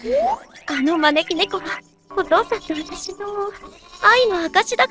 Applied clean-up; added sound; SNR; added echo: neural separator model SepFormer DNS4.